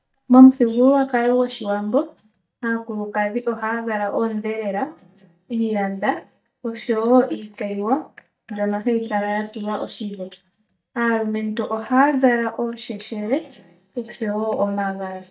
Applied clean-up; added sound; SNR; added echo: neural mask model DeepFilterNet 3.